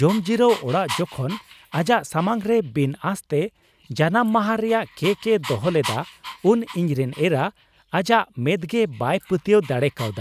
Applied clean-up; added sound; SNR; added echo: none; Dog; 17 dB; none.